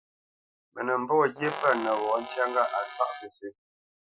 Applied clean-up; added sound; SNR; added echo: classical method Wiener filter.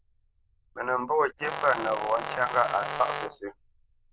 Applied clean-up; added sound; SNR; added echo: neural diffusion model UNIVERSE++.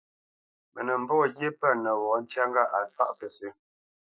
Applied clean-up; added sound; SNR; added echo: neural mask model Resemble Enhance denoiser.